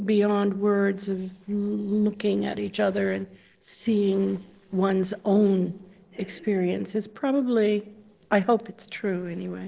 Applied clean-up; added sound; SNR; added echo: neural separator model SepFormer DNS4.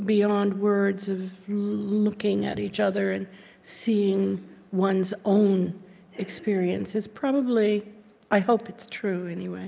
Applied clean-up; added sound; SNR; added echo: none; none; none; none.